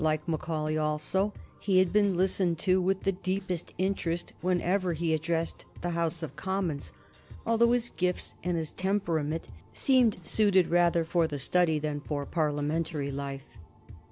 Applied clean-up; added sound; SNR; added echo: none; Drum kit; 19 dB; none.